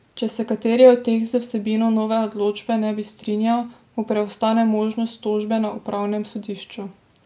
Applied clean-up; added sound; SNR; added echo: none; none; none; none.